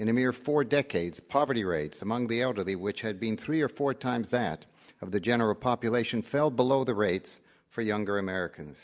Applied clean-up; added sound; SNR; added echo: none; none; none; none.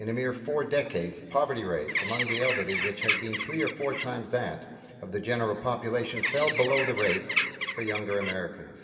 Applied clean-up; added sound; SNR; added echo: none; Bird; 1 dB; reverberation time 2.7 s.